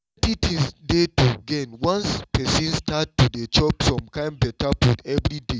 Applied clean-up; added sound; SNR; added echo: none; none; none; none.